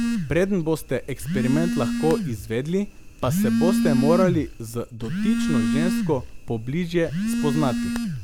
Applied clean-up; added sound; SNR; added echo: none; Telephone; 0 dB; none.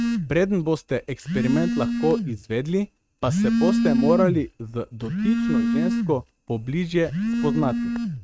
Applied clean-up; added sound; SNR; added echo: neural mask model RNNoise.